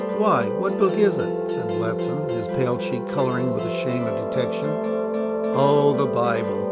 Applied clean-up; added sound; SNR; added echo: none; Musical instrument; 0 dB; none.